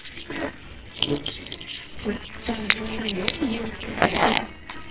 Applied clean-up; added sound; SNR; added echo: neural separator model SepFormer WHAMR!.